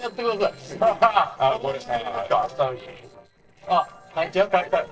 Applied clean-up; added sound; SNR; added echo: neural separator model SepFormer DNS4.